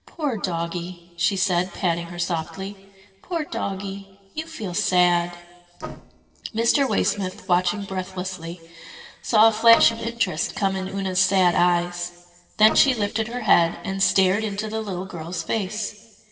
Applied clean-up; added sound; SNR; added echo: neural separator model SepFormer DNS4.